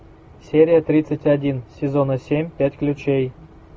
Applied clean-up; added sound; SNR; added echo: none; none; none; none.